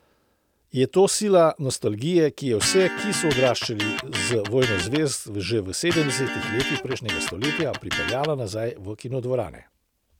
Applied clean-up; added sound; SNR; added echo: none; Electric guitar; 5 dB; none.